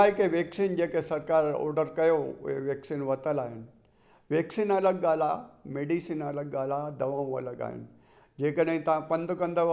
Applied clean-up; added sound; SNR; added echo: none; none; none; none.